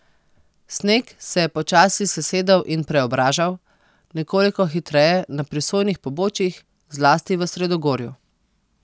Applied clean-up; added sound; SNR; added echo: none; none; none; none.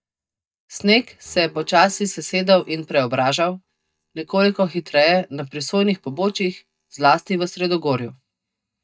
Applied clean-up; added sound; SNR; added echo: neural mask model DeepFilterNet 3.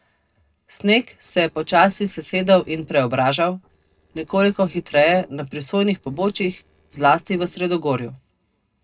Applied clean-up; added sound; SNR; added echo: neural separator model SepFormer DNS4.